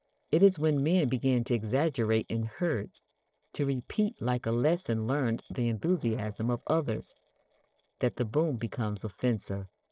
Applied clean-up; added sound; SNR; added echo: neural separator model SepFormer DNS4.